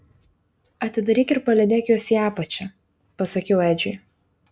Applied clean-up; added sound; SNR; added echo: none; none; none; none.